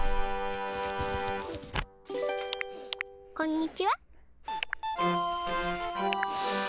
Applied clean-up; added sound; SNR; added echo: none; Breathing; 5 dB; none.